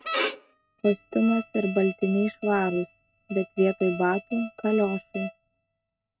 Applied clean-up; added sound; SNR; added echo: neural mask model RNNoise.